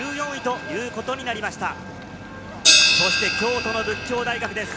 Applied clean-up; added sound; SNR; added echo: none; Crash cymbal; -4 dB; none.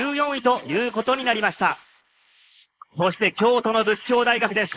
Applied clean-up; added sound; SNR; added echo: neural mask model Resemble Enhance denoiser.